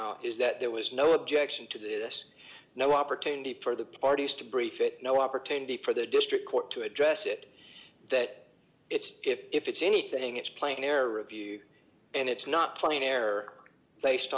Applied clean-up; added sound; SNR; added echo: none; none; none; none.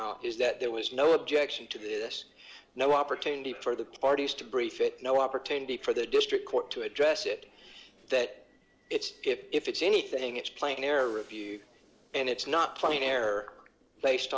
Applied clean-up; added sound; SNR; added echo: neural separator model SepFormer DNS4.